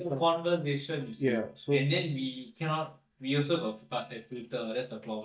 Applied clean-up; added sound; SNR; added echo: neural mask model DeepFilterNet 3.